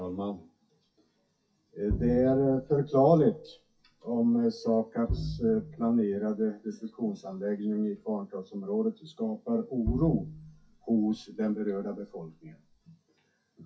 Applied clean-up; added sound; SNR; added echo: classical method WPE with log-MMSE.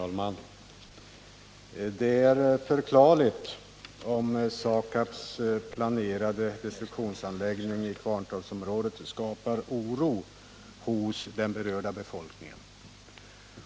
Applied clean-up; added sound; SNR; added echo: none; none; none; none.